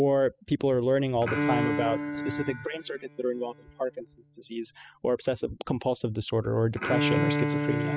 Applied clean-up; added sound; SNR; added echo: classical method spectral subtraction.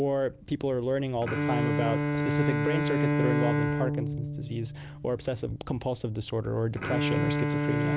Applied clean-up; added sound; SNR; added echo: none; Bowed string instrument; -1 dB; none.